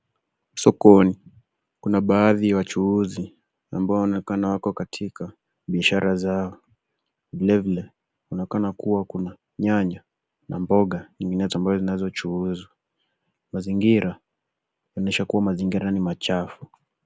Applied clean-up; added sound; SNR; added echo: none; none; none; none.